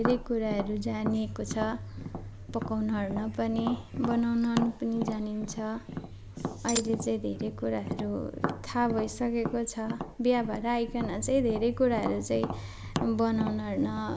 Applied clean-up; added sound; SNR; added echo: none; Tap; 9 dB; none.